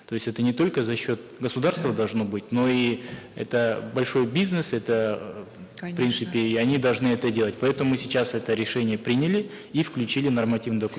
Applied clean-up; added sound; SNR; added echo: none; none; none; none.